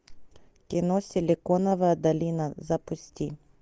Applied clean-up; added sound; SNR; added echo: none; none; none; none.